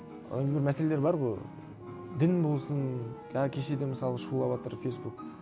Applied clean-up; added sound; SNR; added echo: none; Wind instrument, woodwind instrument; 17 dB; none.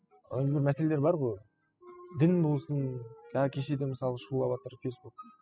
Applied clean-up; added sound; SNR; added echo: classical method spectral subtraction.